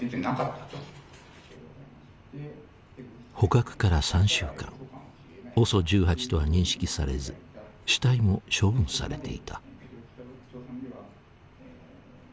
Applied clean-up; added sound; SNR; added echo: none; none; none; none.